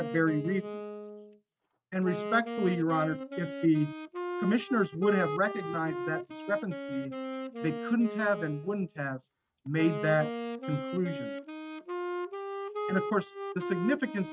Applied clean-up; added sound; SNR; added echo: neural mask model RNNoise.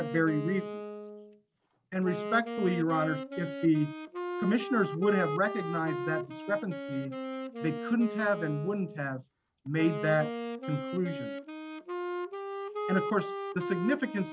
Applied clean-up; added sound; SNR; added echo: none; Wind instrument, woodwind instrument; 6 dB; none.